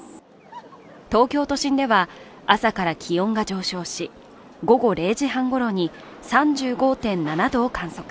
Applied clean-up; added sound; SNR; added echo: none; none; none; none.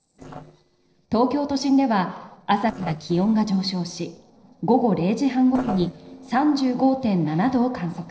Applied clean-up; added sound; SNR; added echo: neural separator model SepFormer DNS4.